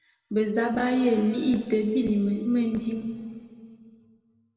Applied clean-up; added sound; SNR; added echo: none; none; none; reverberation time 2.1 s.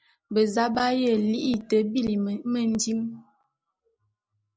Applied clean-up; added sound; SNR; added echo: none; none; none; none.